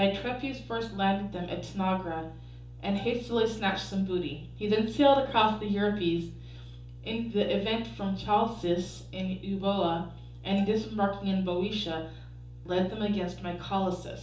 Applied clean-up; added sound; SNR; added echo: none; Bowed string instrument; 19 dB; reverberation time 1.2 s.